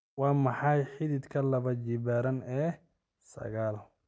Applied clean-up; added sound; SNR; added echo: none; none; none; none.